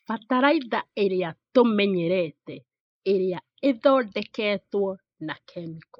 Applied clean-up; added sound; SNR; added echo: neural mask model Resemble Enhance denoiser.